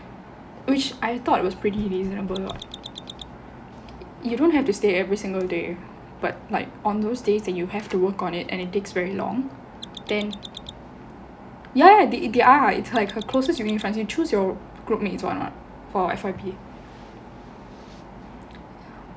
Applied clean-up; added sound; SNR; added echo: none; Knock + Mechanisms; 17 dB; none.